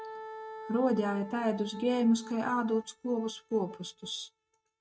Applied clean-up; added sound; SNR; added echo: neural mask model RNNoise.